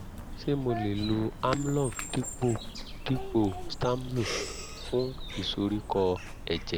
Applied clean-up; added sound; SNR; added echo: none; Bird vocalization, bird call, bird song; 7 dB; none.